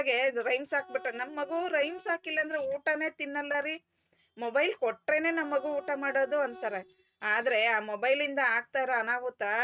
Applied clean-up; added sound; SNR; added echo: neural mask model RNNoise.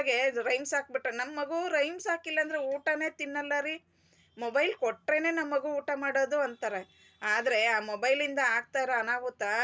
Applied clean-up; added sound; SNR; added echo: none; none; none; none.